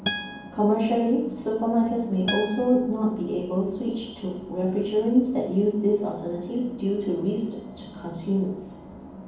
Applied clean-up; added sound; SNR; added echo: none; Acoustic guitar; 10 dB; reverberation time 1.2 s.